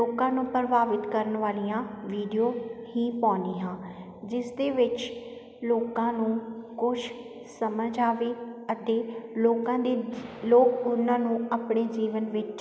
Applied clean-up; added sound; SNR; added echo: none; none; none; none.